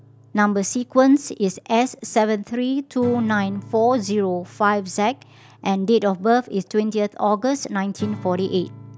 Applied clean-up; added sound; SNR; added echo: none; Acoustic guitar / Strum; 20 dB; none.